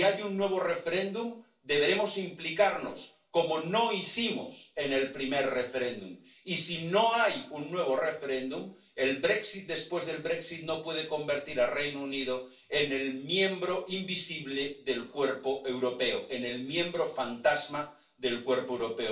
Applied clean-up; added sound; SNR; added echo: none; Tambourine; 13 dB; reverberation time 0.3 s.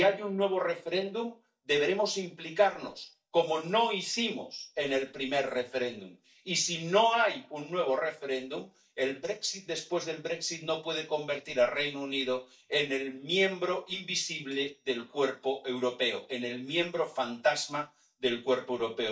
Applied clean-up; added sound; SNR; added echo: neural mask model DeepFilterNet 3.